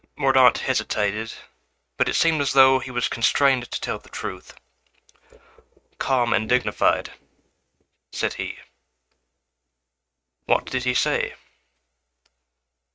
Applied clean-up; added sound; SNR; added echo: neural mask model RNNoise.